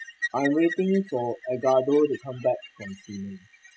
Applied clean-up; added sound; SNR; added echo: classical method spectral subtraction.